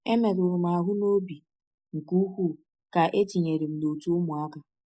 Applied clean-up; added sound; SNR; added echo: neural mask model Resemble Enhance denoiser.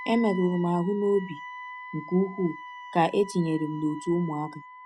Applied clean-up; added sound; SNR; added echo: none; Wind instrument, woodwind instrument; 14 dB; none.